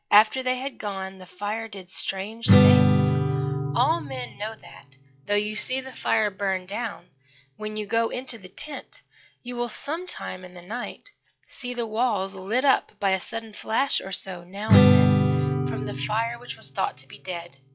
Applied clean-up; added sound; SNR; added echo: classical method log-MMSE.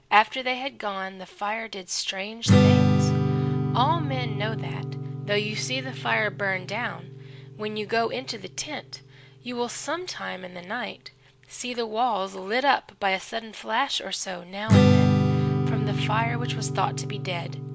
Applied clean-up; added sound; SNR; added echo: none; Strum; -2 dB; none.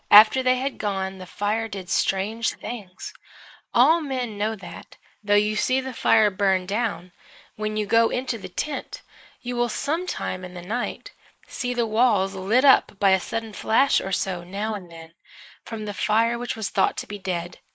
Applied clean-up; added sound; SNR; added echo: neural mask model Resemble Enhance denoiser.